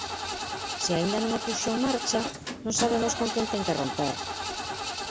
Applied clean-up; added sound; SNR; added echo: none; Engine starting / Car; 3 dB; none.